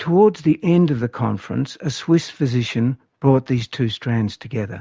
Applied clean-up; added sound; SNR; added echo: none; none; none; none.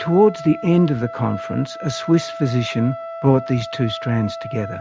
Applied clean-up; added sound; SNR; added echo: none; Trumpet; 12 dB; none.